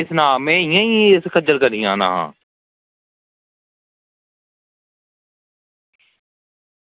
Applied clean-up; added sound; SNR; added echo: none; none; none; none.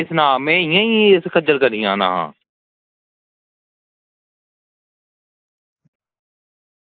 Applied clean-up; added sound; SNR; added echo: neural mask model Resemble Enhance denoiser.